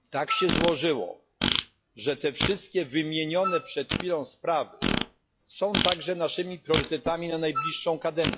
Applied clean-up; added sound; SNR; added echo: classical method log-MMSE.